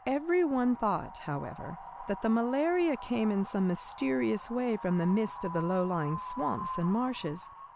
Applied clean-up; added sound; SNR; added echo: none; Wind; 13 dB; none.